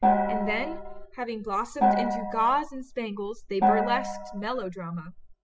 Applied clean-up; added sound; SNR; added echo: classical method spectral subtraction.